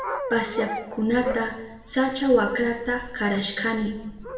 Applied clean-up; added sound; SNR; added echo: none; Dog; 10 dB; reverberation time 0.8 s.